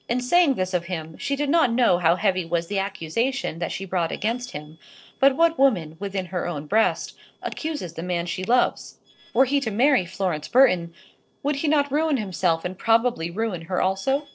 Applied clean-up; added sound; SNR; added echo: neural separator model SepFormer DNS4.